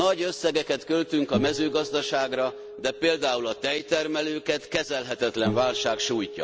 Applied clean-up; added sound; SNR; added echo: none; Acoustic guitar; 11 dB; none.